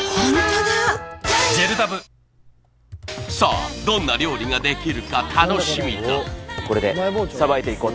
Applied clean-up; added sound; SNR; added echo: none; Tools + Computer keyboard; 19 dB; none.